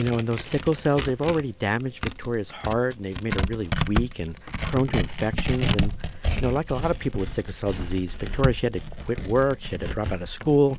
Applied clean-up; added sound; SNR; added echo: none; Tearing; 3 dB; none.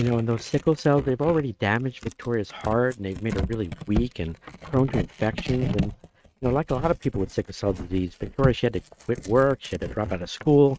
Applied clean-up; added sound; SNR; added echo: neural mask model RNNoise.